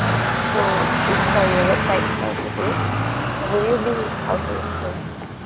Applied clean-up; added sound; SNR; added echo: none; Traffic noise, roadway noise; -4 dB; none.